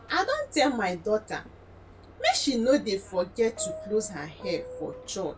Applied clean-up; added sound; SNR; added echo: none; Subway, metro, underground; 14 dB; reverberation time 0.2 s.